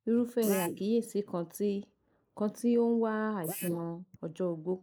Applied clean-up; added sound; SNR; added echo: neural mask model Resemble Enhance denoiser.